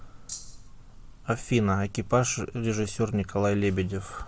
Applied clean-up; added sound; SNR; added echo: none; Rattle (instrument); 14 dB; none.